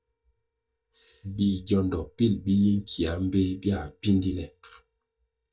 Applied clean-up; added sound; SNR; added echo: neural mask model DeepFilterNet 3.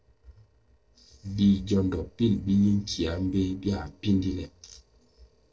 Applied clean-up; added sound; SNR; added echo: neural separator model SepFormer DNS4.